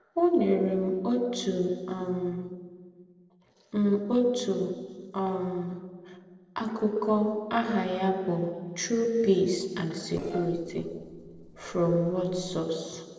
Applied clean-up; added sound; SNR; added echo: neural separator model SepFormer DNS4.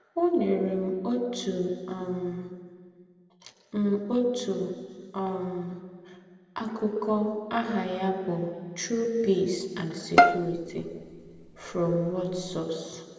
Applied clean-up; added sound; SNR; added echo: none; Bowed string instrument; -2 dB; reverberation time 2.0 s.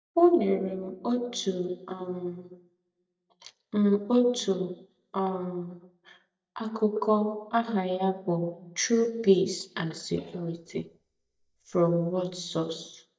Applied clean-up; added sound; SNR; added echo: neural mask model DeepFilterNet 3.